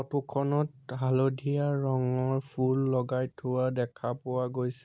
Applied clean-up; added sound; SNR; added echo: none; none; none; none.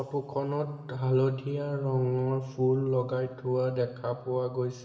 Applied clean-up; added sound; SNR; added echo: none; none; none; reverberation time 2.8 s.